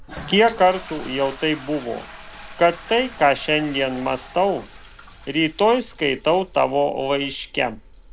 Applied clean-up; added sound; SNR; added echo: none; Toilet flush; 18 dB; none.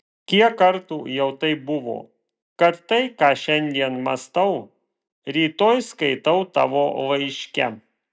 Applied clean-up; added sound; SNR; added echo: none; none; none; none.